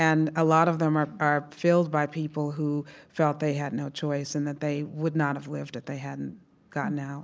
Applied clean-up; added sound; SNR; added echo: none; none; none; none.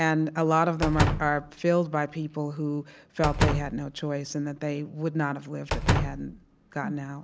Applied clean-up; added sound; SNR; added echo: none; Slam; 3 dB; none.